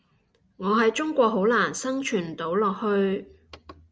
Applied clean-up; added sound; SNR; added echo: none; none; none; none.